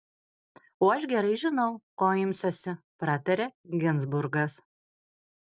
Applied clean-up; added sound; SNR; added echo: none; none; none; none.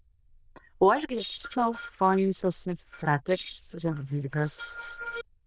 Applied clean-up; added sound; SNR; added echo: neural diffusion model UNIVERSE++.